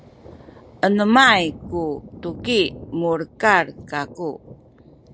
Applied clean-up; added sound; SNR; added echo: none; Thunder; 18 dB; none.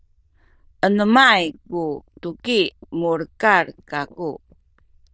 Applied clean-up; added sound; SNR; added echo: neural diffusion model UNIVERSE++.